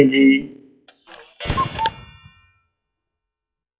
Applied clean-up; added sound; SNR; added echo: classical method log-MMSE.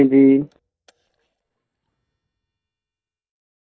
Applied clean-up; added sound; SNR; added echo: neural mask model DeepFilterNet 3.